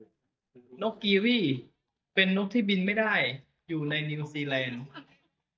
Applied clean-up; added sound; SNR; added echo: neural mask model DeepFilterNet 3.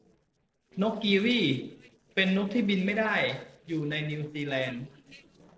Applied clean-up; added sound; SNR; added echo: neural separator model SepFormer DNS4.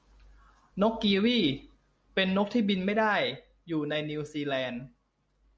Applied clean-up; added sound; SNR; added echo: none; none; none; none.